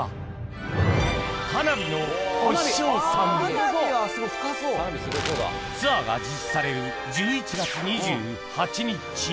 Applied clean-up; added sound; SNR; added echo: none; Wind instrument, woodwind instrument; 15 dB; none.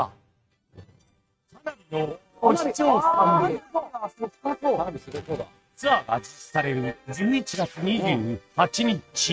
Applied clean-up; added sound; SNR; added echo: neural mask model RNNoise.